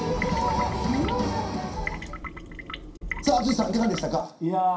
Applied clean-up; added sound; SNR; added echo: none; Trickle, dribble / Water tap, faucet; 9 dB; reverberation time 0.5 s.